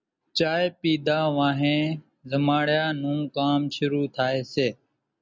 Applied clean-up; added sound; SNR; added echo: none; none; none; none.